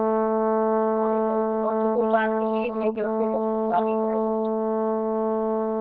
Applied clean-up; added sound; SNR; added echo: neural diffusion model UNIVERSE++.